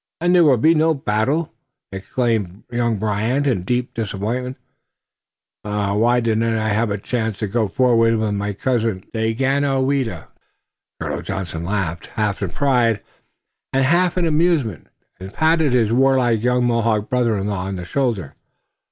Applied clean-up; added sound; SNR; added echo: none; none; none; none.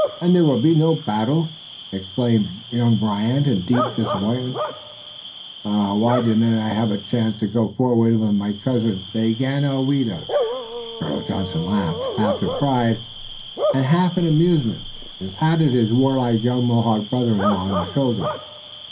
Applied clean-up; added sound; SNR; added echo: none; Bark / Cricket; 10 dB; reverberation time 0.3 s.